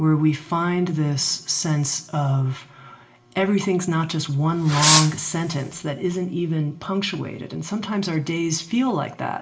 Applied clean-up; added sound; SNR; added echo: none; Fireworks; 1 dB; reverberation time 0.5 s.